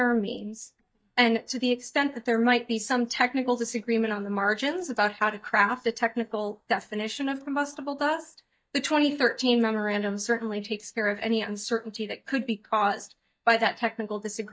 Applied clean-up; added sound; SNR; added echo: neural mask model DeepFilterNet 3.